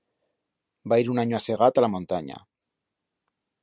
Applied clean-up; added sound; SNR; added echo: none; none; none; none.